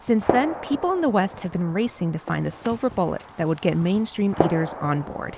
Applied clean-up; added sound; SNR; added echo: none; Gunshot, gunfire; 8 dB; none.